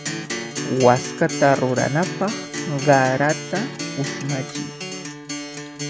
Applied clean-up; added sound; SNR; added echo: none; Acoustic guitar; 7 dB; none.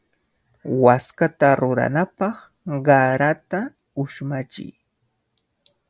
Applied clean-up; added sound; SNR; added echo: none; none; none; none.